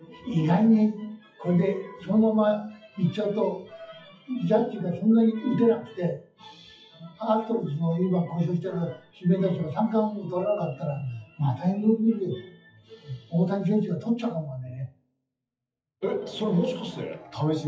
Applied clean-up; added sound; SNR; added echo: classical method WPE with log-MMSE.